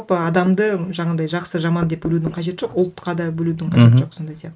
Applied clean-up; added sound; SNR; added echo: neural mask model Resemble Enhance denoiser.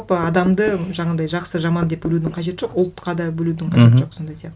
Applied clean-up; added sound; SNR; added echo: none; Knock; 12 dB; none.